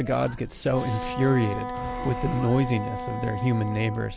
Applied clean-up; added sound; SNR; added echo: none; Wind instrument, woodwind instrument; 8 dB; none.